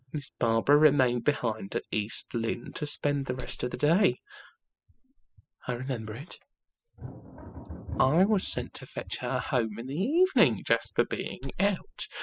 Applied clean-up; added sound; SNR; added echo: classical method spectral subtraction.